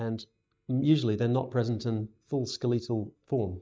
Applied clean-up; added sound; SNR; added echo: neural mask model DeepFilterNet 3.